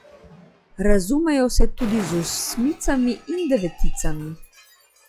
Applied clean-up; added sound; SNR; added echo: classical method log-MMSE.